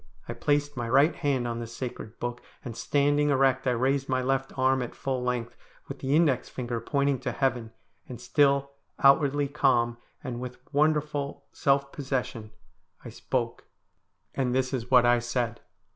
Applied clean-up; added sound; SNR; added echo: none; none; none; none.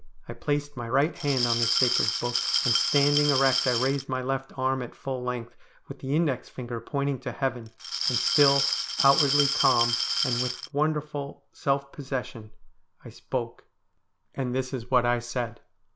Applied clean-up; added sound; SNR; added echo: none; Glass; -1 dB; none.